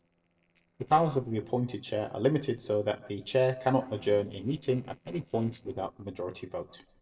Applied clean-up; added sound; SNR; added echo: neural separator model SepFormer DNS4.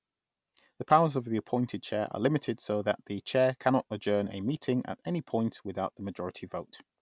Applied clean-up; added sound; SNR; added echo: none; none; none; none.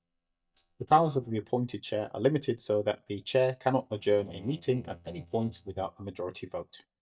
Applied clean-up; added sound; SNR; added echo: neural mask model DeepFilterNet 3.